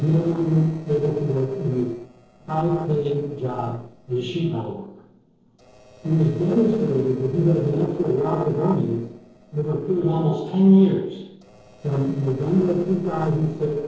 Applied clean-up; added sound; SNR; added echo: neural separator model SepFormer DNS4.